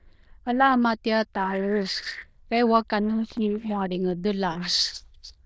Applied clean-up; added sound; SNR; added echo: neural diffusion model UNIVERSE++.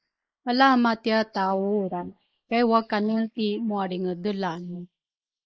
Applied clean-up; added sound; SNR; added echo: neural mask model Resemble Enhance denoiser.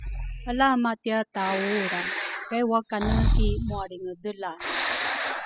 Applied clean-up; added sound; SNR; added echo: classical method spectral subtraction.